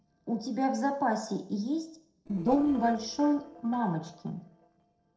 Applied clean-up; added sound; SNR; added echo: neural separator model SepFormer DNS4.